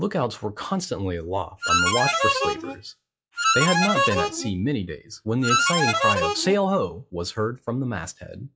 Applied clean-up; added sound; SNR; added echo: classical method log-MMSE.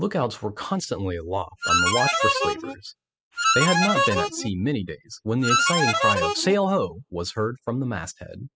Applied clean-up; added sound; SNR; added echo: classical method spectral subtraction.